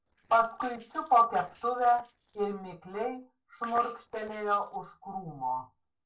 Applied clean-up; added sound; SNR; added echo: neural separator model SepFormer DNS4.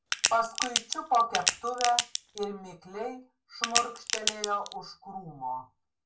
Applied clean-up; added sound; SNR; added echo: none; Crack; -1 dB; reverberation time 0.1 s.